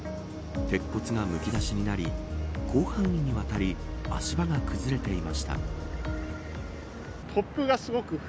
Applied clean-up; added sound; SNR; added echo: none; none; none; none.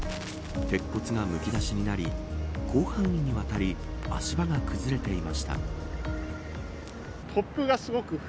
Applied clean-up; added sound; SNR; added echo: none; Crackle; 19 dB; none.